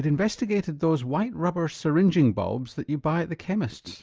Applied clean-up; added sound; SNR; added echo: none; none; none; none.